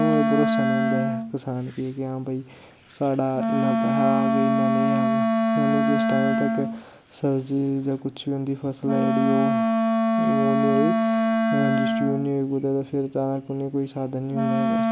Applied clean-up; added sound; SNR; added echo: none; Wind instrument, woodwind instrument; -2 dB; none.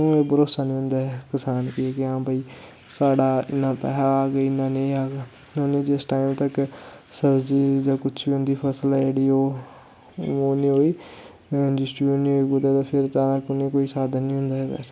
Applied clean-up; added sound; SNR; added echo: none; none; none; none.